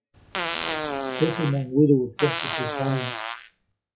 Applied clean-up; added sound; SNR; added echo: classical method WPE with log-MMSE.